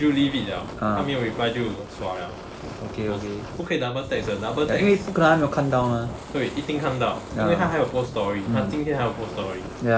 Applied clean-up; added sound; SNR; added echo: none; Fire; 12 dB; none.